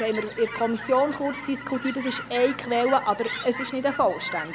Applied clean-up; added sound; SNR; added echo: none; Chirp, tweet / Fowl; 10 dB; none.